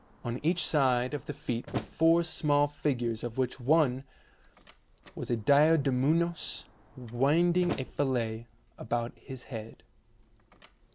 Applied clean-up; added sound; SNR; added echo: none; Slam; 18 dB; none.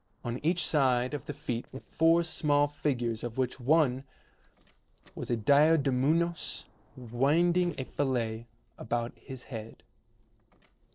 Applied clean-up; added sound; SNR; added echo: neural separator model SepFormer DNS4.